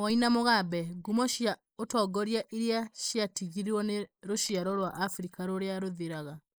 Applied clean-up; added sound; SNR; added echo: neural mask model Resemble Enhance denoiser.